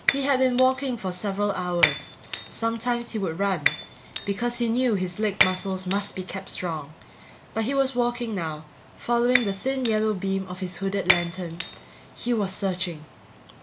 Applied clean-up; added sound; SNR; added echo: none; Shatter; 4 dB; none.